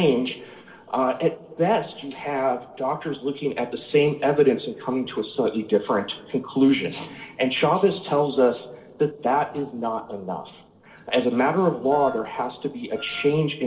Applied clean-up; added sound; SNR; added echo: neural separator model SepFormer DNS4.